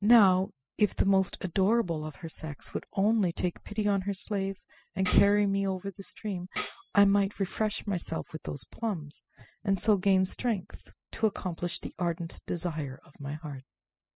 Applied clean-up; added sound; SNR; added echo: classical method spectral subtraction.